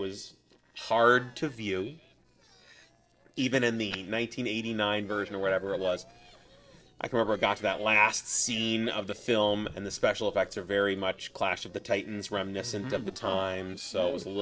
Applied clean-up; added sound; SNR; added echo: neural separator model SepFormer DNS4.